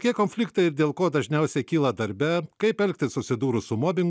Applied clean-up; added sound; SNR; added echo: none; none; none; none.